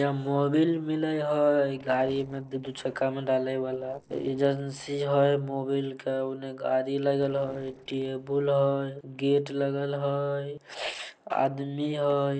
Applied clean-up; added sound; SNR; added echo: neural separator model SepFormer DNS4.